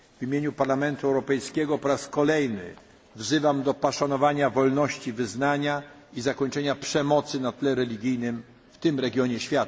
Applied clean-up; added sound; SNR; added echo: none; none; none; none.